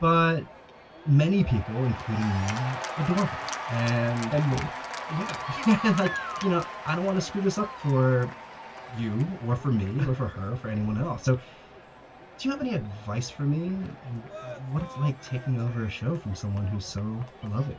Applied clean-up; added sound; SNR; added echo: none; Applause / Cheering; 11 dB; reverberation time 0.1 s.